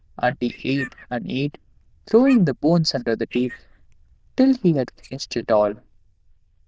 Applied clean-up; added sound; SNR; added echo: neural diffusion model UNIVERSE++.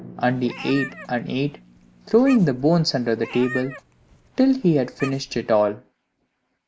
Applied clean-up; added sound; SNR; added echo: none; Meow + Drum; 17 dB; none.